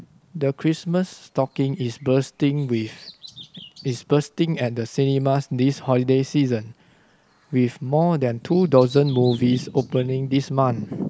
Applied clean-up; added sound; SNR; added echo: none; Bird vocalization, bird call, bird song; 18 dB; none.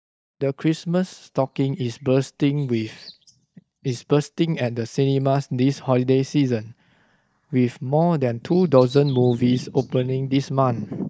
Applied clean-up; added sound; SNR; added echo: neural mask model DeepFilterNet 3.